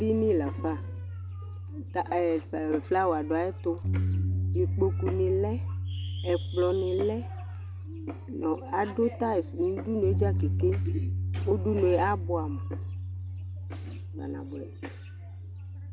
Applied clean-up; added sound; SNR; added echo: none; Bass guitar; 2 dB; none.